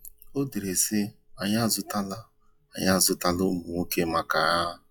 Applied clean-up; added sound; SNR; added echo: classical method log-MMSE.